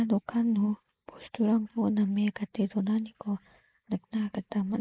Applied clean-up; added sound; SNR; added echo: neural mask model Resemble Enhance denoiser.